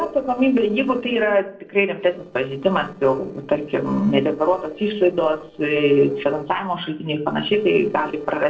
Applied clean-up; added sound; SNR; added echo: neural separator model SepFormer DNS4.